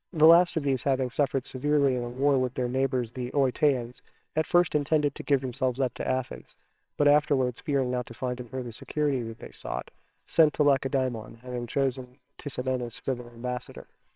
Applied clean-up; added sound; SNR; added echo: neural separator model SepFormer WHAMR!.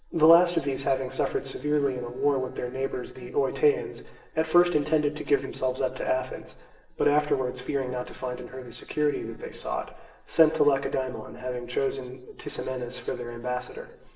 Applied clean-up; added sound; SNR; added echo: neural separator model SepFormer DNS4.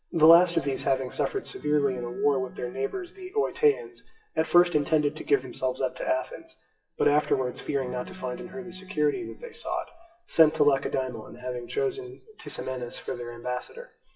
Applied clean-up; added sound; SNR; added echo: classical method WPE with log-MMSE.